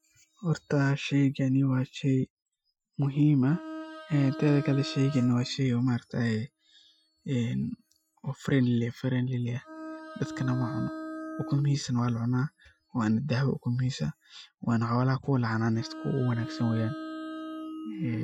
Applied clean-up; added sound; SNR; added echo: classical method Wiener filter.